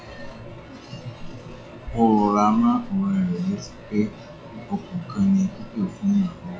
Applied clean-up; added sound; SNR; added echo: classical method WPE with log-MMSE.